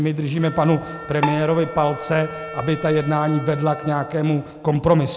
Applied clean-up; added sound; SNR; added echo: none; Wind instrument, woodwind instrument + Bowed string instrument; 13 dB; none.